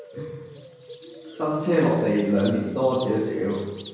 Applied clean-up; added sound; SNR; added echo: none; Bird; 15 dB; reverberation time 1.0 s.